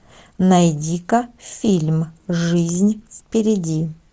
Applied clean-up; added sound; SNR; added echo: none; none; none; none.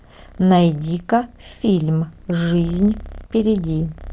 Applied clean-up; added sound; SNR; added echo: none; Purr; 17 dB; none.